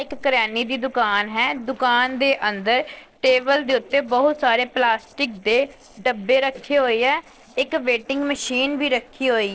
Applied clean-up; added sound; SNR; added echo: neural separator model SepFormer DNS4.